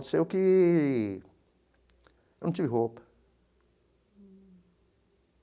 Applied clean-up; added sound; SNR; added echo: none; none; none; none.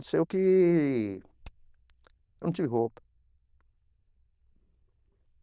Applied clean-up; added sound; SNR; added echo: neural diffusion model UNIVERSE++.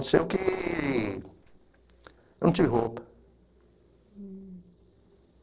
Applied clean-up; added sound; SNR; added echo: neural separator model SepFormer DNS4.